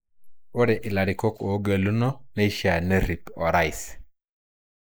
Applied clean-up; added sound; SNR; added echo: neural mask model Resemble Enhance denoiser.